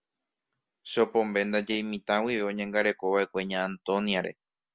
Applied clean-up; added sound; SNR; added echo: none; none; none; none.